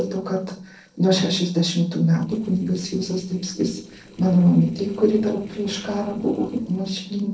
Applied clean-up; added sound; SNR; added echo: neural separator model SepFormer DNS4.